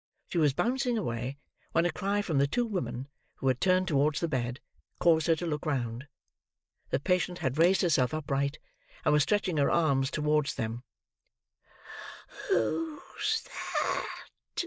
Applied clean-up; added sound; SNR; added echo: neural mask model DeepFilterNet 3.